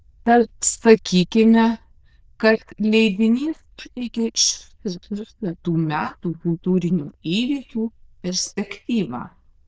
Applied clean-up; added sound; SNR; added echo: neural diffusion model UNIVERSE++.